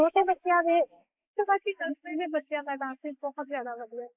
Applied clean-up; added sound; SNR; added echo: neural mask model Resemble Enhance denoiser.